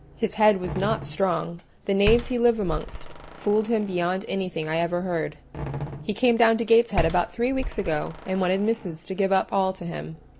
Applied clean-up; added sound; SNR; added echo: none; Slam; 11 dB; none.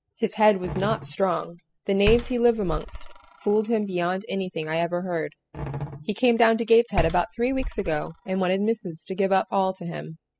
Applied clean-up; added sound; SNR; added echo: classical method spectral subtraction.